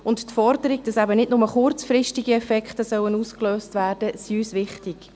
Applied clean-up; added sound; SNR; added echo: none; none; none; none.